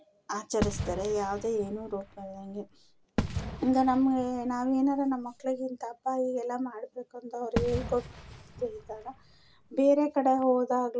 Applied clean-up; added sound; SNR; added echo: none; Fireworks; 8 dB; none.